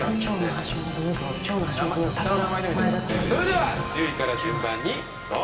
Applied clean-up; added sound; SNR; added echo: none; Bowed string instrument; 11 dB; reverberation time 2.3 s.